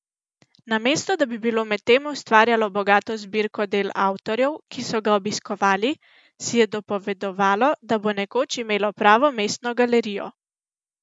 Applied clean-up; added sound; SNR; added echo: none; none; none; none.